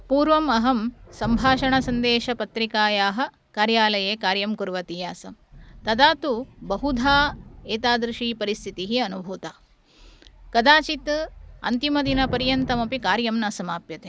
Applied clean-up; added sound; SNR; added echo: none; Thunder / Rain; 16 dB; none.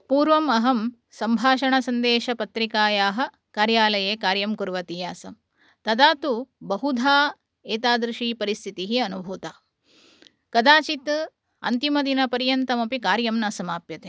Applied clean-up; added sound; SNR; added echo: none; none; none; none.